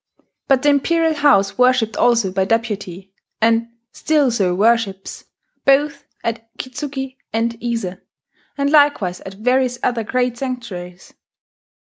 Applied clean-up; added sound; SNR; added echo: none; none; none; none.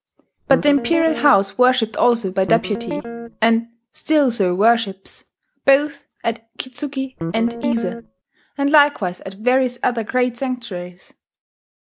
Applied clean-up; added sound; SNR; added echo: none; Guitar; 8 dB; none.